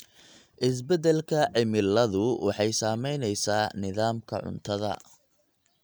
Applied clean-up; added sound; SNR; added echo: none; none; none; none.